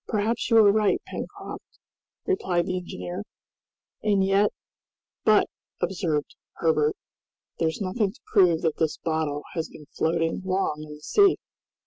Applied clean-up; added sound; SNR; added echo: none; none; none; none.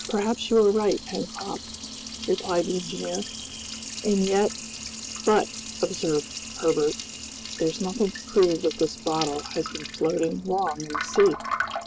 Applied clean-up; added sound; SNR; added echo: none; Liquid; 9 dB; none.